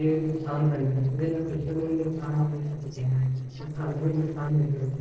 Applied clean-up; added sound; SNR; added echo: neural separator model SepFormer DNS4.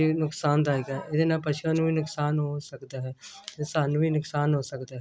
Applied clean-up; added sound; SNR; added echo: none; none; none; none.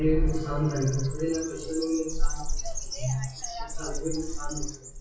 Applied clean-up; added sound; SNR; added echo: classical method WPE with log-MMSE.